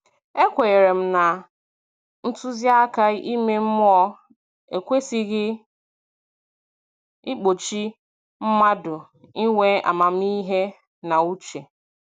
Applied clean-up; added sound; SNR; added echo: none; none; none; none.